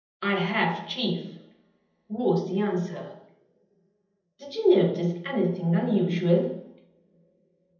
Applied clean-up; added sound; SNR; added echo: none; none; none; reverberation time 0.8 s.